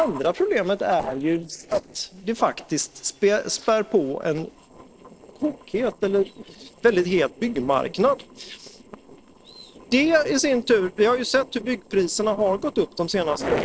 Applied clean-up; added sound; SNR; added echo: neural separator model SepFormer DNS4.